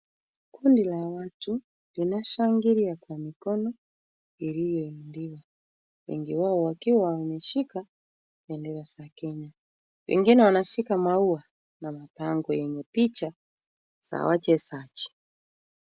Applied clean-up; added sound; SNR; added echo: none; none; none; none.